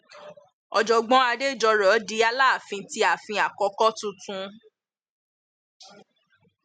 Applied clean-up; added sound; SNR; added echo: none; none; none; none.